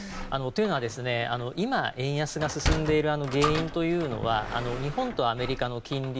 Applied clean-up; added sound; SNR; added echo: none; Sliding door; 7 dB; none.